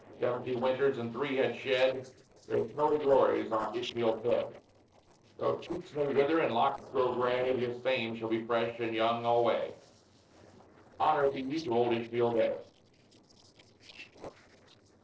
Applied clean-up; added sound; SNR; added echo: neural separator model SepFormer DNS4.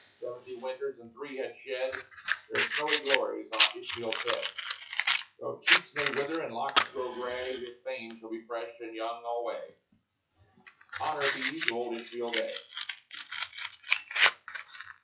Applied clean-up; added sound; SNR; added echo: classical method WPE with log-MMSE.